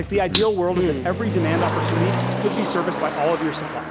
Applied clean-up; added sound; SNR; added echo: none; Motor vehicle (road) + Gunshot, gunfire; 2 dB; none.